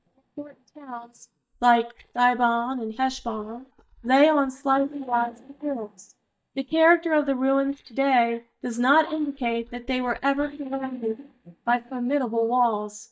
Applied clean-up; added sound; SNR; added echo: neural mask model DeepFilterNet 3.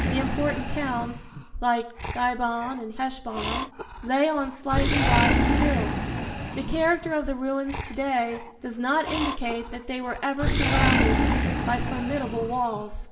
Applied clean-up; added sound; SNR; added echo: none; Animal; 0 dB; reverberation time 1.0 s.